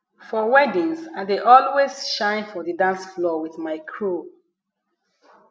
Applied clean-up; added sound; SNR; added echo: none; none; none; none.